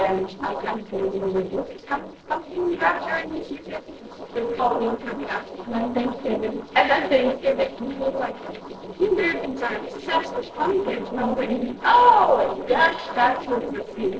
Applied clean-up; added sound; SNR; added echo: neural separator model SepFormer DNS4.